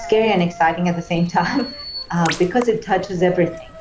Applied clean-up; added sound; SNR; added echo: none; Coin (dropping) + Bird vocalization, bird call, bird song; 14 dB; none.